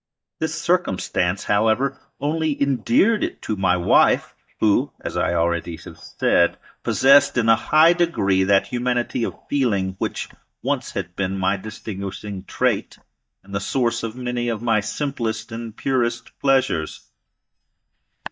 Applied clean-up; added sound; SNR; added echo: neural mask model DeepFilterNet 3.